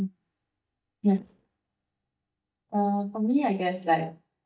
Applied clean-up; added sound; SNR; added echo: neural mask model DeepFilterNet 3.